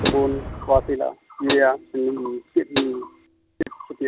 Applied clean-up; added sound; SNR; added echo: none; Hi-hat + Fireworks; 4 dB; none.